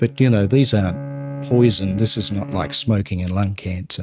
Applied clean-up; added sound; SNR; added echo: neural mask model RNNoise.